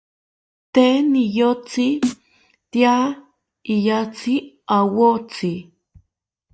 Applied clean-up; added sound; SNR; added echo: neural mask model DeepFilterNet 3.